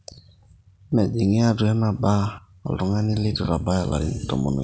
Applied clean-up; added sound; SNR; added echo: none; Organ; 18 dB; none.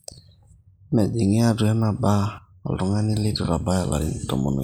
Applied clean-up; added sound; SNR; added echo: neural mask model Resemble Enhance denoiser.